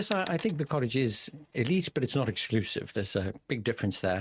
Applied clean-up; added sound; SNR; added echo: neural mask model RNNoise.